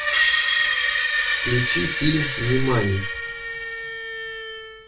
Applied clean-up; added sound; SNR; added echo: none; Screech; -4 dB; reverberation time 0.1 s.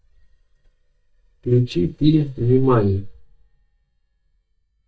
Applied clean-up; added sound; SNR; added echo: neural mask model DeepFilterNet 3.